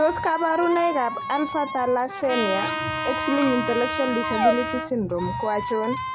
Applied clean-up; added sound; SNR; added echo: none; Squeak + Trumpet; 3 dB; none.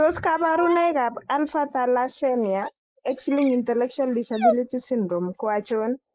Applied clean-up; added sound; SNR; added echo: neural mask model Resemble Enhance denoiser.